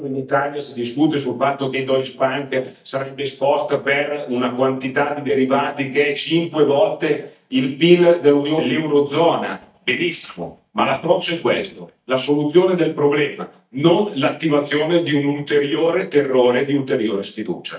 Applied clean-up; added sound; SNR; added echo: neural mask model DeepFilterNet 3.